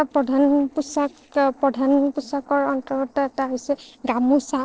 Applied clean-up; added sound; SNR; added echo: neural separator model SepFormer DNS4.